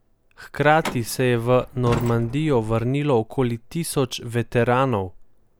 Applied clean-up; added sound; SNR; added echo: none; Truck; 11 dB; none.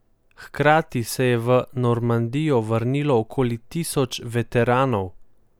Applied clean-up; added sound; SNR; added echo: none; none; none; none.